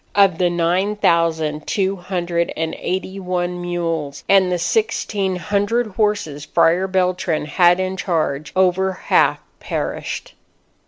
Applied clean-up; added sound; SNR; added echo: none; none; none; none.